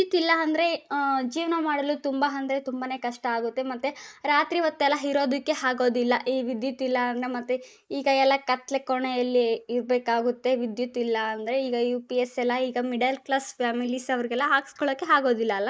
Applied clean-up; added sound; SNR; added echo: neural mask model Resemble Enhance denoiser.